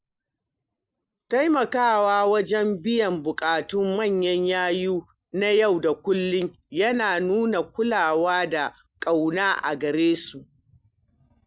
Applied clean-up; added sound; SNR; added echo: none; none; none; none.